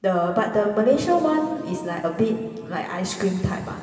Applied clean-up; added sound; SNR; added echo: none; none; none; reverberation time 2.7 s.